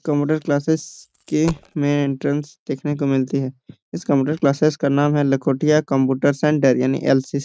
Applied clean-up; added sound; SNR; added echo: neural mask model RNNoise.